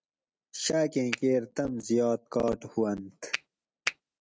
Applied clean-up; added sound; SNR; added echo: neural mask model RNNoise.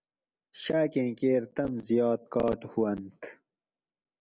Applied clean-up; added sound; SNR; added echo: none; none; none; none.